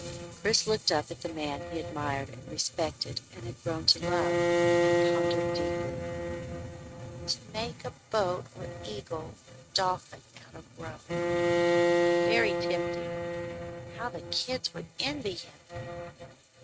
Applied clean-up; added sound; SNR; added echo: neural mask model RNNoise.